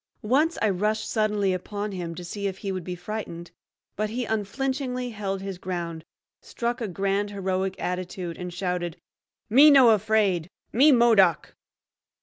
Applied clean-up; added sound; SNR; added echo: none; none; none; none.